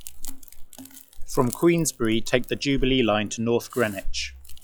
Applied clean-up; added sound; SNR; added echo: classical method log-MMSE.